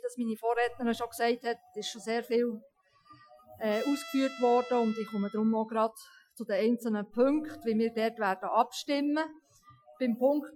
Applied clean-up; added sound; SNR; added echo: classical method Wiener filter.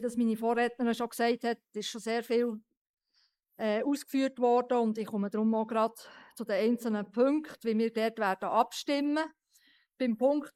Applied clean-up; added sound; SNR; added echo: neural mask model Resemble Enhance denoiser.